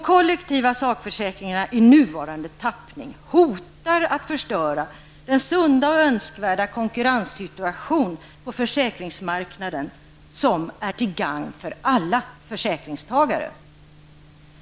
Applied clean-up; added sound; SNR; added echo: none; none; none; none.